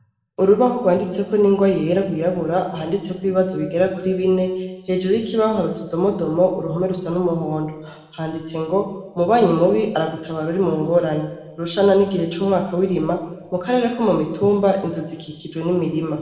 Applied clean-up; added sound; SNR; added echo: none; none; none; reverberation time 1.1 s.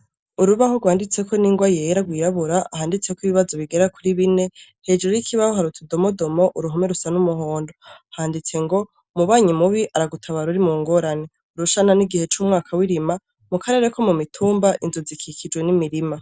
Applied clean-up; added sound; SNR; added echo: none; none; none; none.